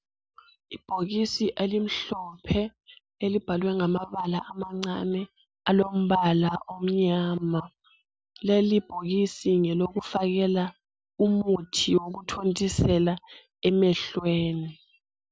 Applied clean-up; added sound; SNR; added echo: none; none; none; none.